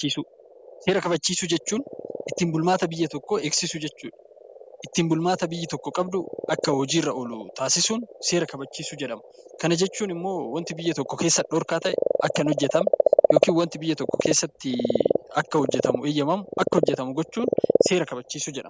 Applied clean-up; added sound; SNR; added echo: none; Frog; 2 dB; none.